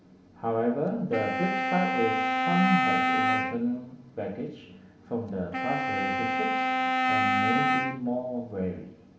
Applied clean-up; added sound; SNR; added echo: none; Wind instrument, woodwind instrument; -3 dB; reverberation time 0.5 s.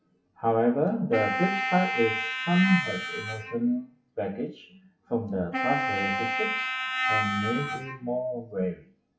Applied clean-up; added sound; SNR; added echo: classical method WPE with log-MMSE.